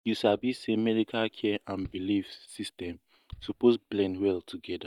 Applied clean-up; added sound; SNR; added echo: neural mask model DeepFilterNet 3.